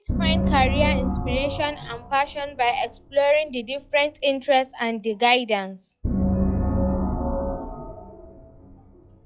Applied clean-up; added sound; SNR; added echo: classical method log-MMSE.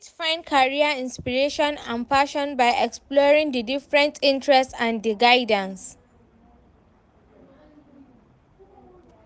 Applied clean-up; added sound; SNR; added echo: none; none; none; none.